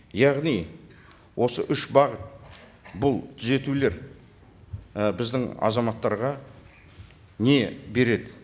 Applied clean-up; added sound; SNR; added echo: none; none; none; none.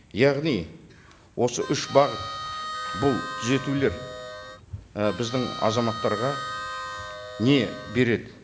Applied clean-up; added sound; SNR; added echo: none; Harmonica; 9 dB; none.